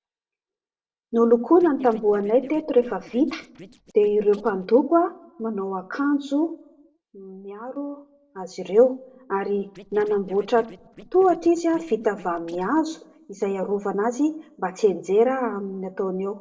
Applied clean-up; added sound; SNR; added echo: neural separator model SepFormer DNS4.